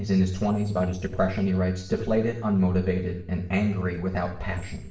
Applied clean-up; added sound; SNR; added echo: neural separator model SepFormer DNS4.